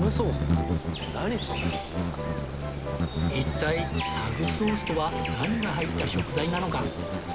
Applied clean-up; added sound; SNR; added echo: none; Insect; -1 dB; none.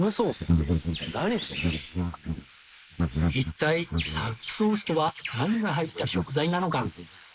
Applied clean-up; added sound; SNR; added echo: neural mask model Resemble Enhance denoiser.